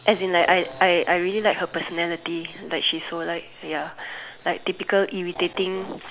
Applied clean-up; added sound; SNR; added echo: none; none; none; none.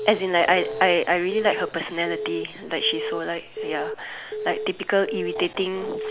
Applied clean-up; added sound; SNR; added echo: none; Alarm / Keyboard (musical); 8 dB; none.